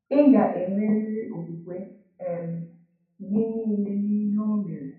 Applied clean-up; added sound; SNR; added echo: none; none; none; reverberation time 0.6 s.